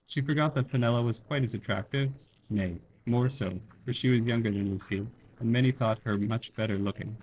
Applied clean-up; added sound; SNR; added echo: neural separator model SepFormer DNS4.